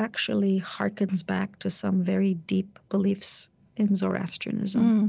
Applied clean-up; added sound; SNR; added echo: neural mask model Resemble Enhance denoiser.